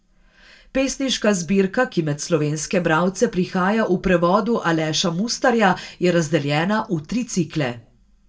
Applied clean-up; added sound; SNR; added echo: none; none; none; reverberation time 0.2 s.